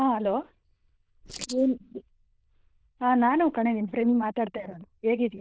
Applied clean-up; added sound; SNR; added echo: neural diffusion model UNIVERSE++.